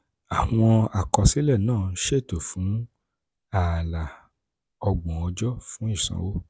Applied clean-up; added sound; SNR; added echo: none; none; none; none.